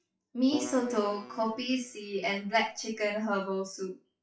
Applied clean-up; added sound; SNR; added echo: classical method WPE with log-MMSE.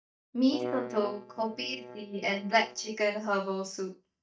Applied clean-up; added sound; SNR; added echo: neural mask model DeepFilterNet 3.